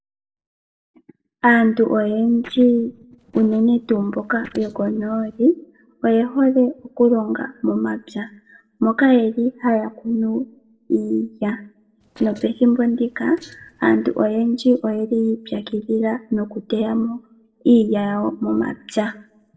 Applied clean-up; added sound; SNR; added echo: neural separator model SepFormer DNS4.